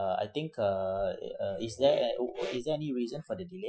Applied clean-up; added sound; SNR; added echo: classical method Wiener filter.